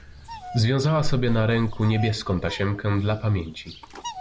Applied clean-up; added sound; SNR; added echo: none; Bird vocalization, bird call, bird song; 18 dB; none.